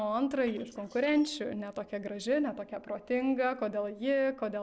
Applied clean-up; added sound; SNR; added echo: neural separator model SepFormer DNS4.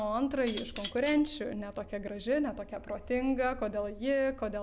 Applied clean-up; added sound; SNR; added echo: none; Cutlery, silverware; 3 dB; none.